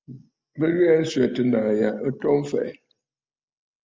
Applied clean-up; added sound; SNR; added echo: none; none; none; none.